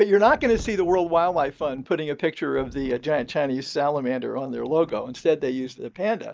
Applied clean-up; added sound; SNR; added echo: neural mask model DeepFilterNet 3.